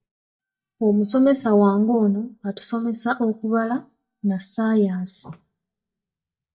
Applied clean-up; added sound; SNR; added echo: neural mask model DeepFilterNet 3.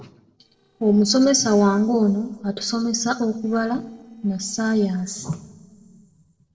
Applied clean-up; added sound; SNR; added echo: neural separator model SepFormer DNS4.